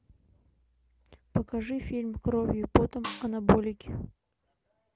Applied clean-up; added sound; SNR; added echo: none; Snare drum; 11 dB; none.